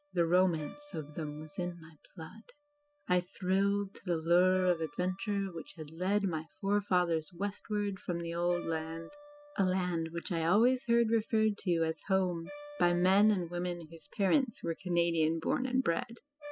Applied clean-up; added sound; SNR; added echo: classical method spectral subtraction.